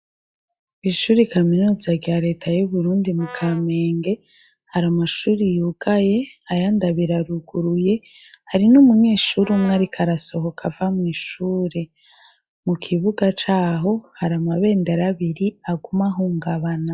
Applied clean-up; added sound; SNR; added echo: classical method log-MMSE.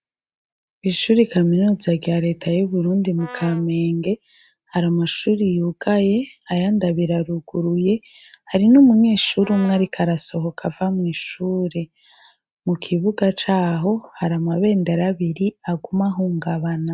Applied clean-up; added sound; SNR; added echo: neural mask model RNNoise.